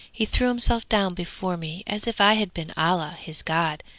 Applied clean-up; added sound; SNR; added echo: none; none; none; none.